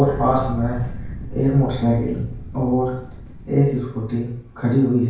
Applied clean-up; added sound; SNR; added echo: none; Fire; 11 dB; reverberation time 0.5 s.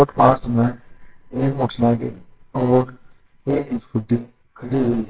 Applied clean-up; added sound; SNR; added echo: neural separator model SepFormer WHAMR!.